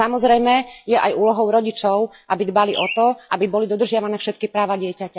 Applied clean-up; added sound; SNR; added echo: classical method log-MMSE.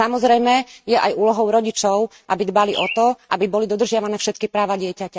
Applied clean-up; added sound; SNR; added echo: neural mask model RNNoise.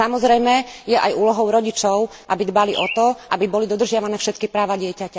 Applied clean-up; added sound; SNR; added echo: none; Bird; 13 dB; none.